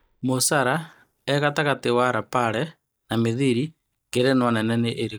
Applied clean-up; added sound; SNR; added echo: neural mask model DeepFilterNet 3.